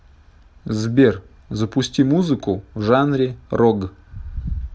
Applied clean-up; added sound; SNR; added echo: none; none; none; none.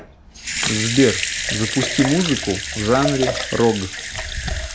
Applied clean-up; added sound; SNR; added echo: none; Sink (filling or washing) / Water tap, faucet / Liquid; 4 dB; none.